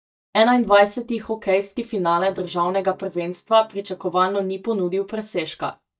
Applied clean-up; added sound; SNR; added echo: neural mask model DeepFilterNet 3.